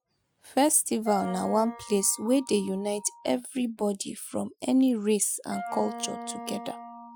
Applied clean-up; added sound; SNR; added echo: classical method Wiener filter.